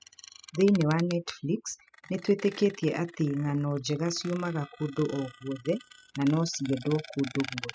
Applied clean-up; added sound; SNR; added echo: classical method spectral subtraction.